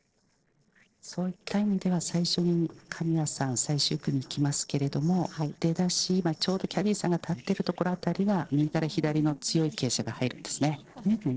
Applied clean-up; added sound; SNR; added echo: neural separator model SepFormer DNS4.